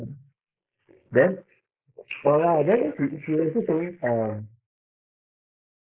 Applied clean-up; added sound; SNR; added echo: neural mask model Resemble Enhance denoiser.